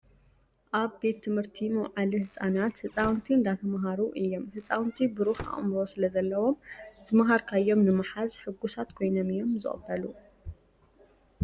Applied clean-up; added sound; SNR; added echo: none; Squeak / Slam / Wood; 17 dB; none.